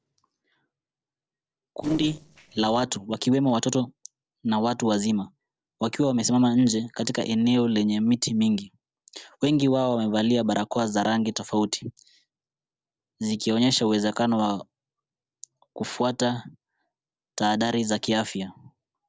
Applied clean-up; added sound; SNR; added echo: neural separator model SepFormer DNS4.